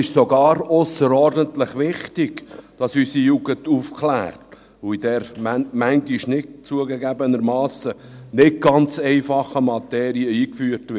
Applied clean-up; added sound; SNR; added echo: none; none; none; none.